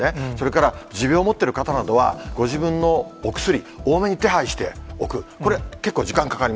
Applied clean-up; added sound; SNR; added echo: none; none; none; none.